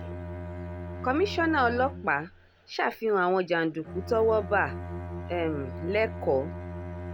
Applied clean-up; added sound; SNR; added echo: none; Bowed string instrument; 9 dB; none.